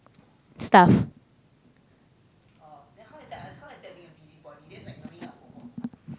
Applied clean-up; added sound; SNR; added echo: none; none; none; none.